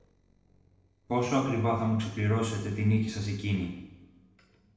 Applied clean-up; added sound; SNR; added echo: neural separator model SepFormer DNS4.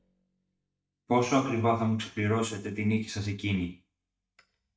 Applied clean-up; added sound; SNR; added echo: neural mask model DeepFilterNet 3.